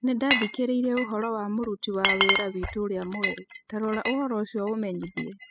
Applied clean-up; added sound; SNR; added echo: classical method spectral subtraction.